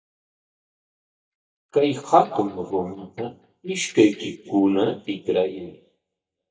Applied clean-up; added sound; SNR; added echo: neural mask model DeepFilterNet 3.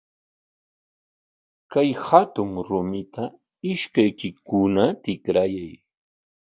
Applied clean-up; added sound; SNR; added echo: none; none; none; none.